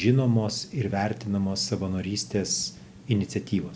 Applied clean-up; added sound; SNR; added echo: none; none; none; none.